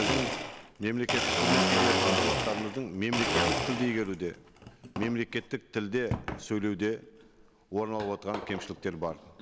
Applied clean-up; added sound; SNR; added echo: none; Domestic sounds, home sounds; -1 dB; none.